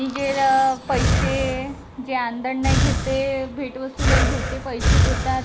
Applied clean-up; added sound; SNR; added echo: none; Breathing; -2 dB; none.